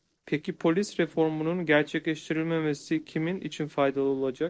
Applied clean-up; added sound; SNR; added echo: neural separator model SepFormer DNS4.